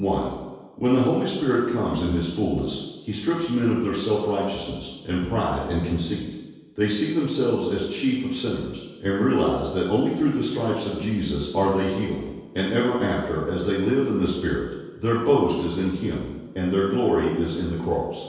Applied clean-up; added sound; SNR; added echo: none; none; none; reverberation time 1.2 s.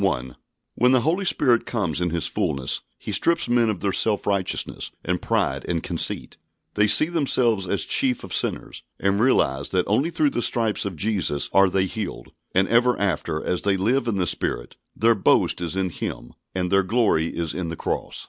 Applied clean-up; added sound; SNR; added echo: none; none; none; none.